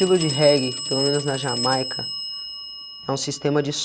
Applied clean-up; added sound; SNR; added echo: none; Telephone; 6 dB; none.